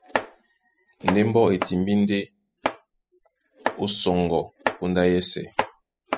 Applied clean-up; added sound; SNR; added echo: classical method spectral subtraction.